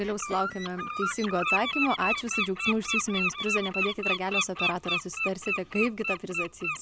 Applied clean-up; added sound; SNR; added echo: none; Bird; 0 dB; none.